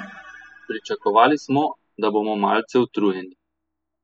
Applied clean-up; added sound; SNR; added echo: classical method spectral subtraction.